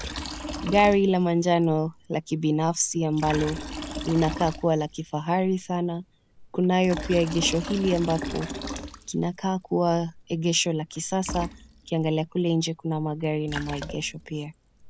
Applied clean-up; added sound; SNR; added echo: none; Liquid; 12 dB; none.